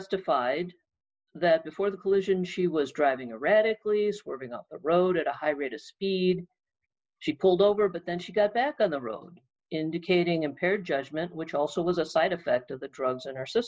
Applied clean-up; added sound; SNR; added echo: neural mask model Resemble Enhance denoiser.